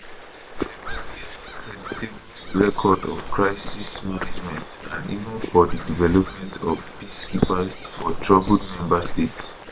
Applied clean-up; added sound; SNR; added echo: neural separator model SepFormer WHAM!.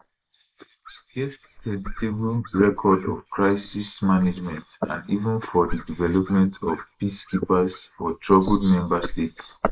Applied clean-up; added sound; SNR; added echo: neural mask model Resemble Enhance denoiser.